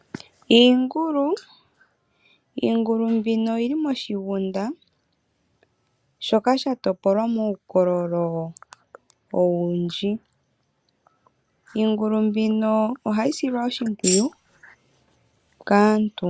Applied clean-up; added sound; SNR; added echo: none; Tambourine; 3 dB; none.